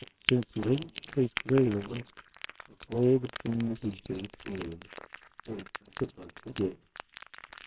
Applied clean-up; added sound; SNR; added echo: neural separator model SepFormer WHAMR!.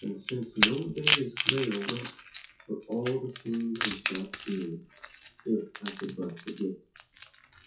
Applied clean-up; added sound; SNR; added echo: classical method WPE with log-MMSE.